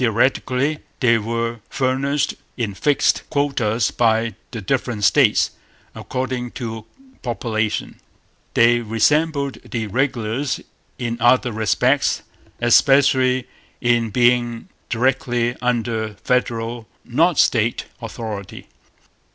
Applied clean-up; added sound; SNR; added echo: none; none; none; none.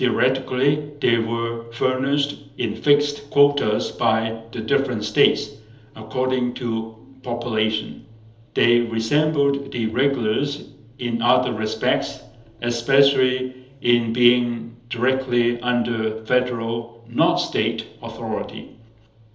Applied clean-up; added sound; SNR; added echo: none; none; none; reverberation time 1.2 s.